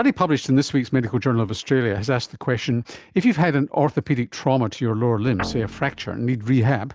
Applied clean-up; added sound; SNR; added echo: none; Guitar; 12 dB; none.